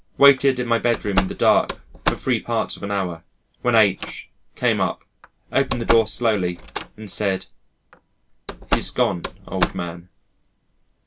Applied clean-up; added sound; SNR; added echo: none; Slam; 8 dB; none.